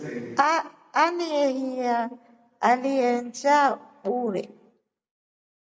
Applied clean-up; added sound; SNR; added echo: none; none; none; none.